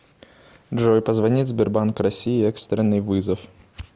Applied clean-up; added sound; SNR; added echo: none; none; none; none.